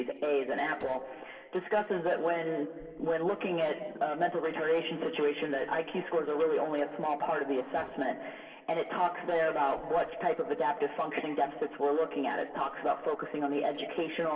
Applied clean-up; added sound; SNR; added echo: neural separator model SepFormer DNS4.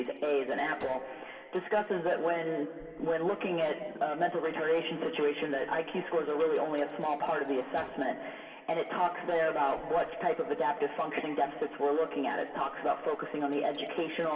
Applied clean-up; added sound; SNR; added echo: none; Bell; 17 dB; reverberation time 2.2 s.